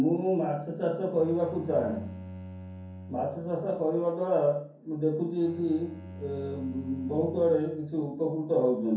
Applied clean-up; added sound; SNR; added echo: none; Bowed string instrument; 16 dB; reverberation time 0.6 s.